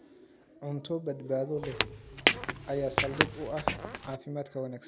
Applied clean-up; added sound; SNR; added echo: none; Squeak / Walk, footsteps; -4 dB; none.